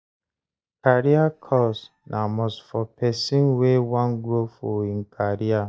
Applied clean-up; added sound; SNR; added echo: neural mask model DeepFilterNet 3.